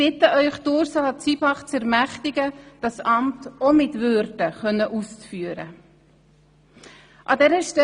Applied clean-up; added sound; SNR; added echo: none; none; none; none.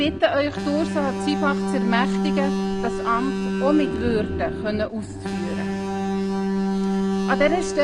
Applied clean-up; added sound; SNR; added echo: none; Alarm; 0 dB; none.